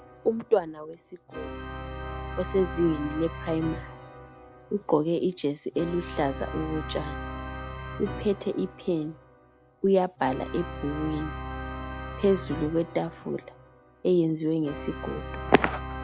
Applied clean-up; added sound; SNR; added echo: none; Organ; 9 dB; none.